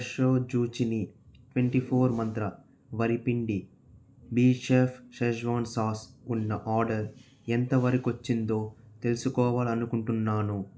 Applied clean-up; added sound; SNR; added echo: none; none; none; none.